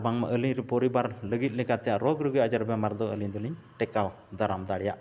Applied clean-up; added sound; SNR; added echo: none; none; none; none.